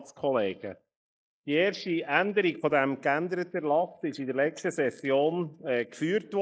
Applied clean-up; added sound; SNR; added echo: neural mask model Resemble Enhance denoiser.